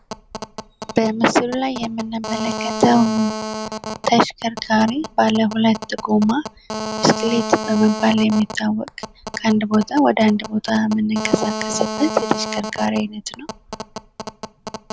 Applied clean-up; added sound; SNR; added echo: none; Telephone; 10 dB; none.